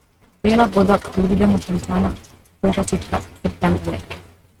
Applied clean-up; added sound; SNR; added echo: neural mask model RNNoise.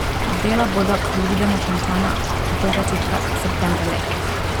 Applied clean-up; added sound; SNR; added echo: none; Stream / Trickle, dribble; -2 dB; none.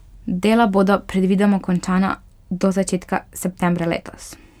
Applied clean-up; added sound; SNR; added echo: none; none; none; none.